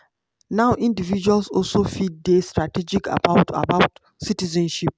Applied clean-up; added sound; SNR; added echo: none; none; none; none.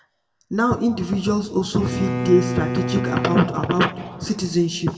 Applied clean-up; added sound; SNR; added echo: none; Bowed string instrument; 6 dB; reverberation time 1.3 s.